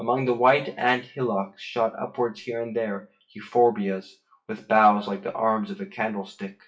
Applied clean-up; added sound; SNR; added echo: classical method WPE with log-MMSE.